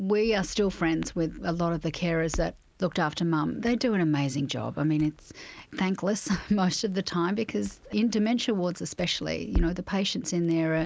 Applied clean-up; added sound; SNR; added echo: none; Crackle; 13 dB; none.